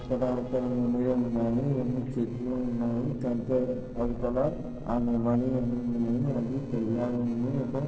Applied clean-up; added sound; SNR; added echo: neural separator model SepFormer DNS4.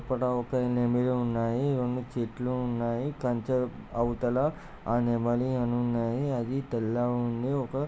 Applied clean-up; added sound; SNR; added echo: none; none; none; none.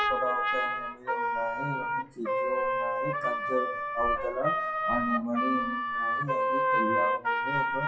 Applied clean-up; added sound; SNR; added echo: classical method WPE with log-MMSE.